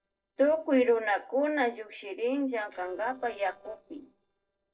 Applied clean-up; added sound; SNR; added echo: neural separator model SepFormer DNS4.